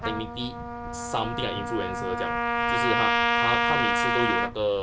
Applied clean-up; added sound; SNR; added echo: none; Trumpet; -4 dB; none.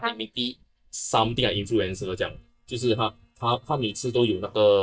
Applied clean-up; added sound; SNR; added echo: neural mask model DeepFilterNet 3.